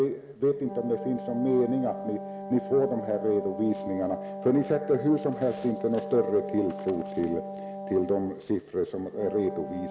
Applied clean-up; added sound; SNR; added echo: none; Wind instrument, woodwind instrument; 10 dB; none.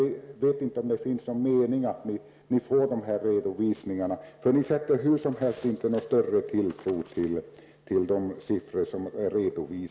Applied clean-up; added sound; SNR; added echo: none; none; none; none.